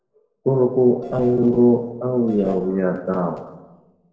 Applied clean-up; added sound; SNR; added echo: neural separator model SepFormer DNS4.